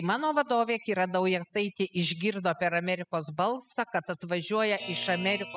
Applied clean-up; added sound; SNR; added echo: classical method spectral subtraction.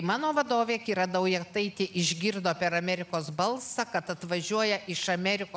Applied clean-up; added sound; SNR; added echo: none; none; none; none.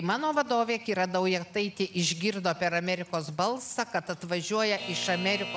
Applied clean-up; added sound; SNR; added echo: none; Alarm / Clock; 16 dB; none.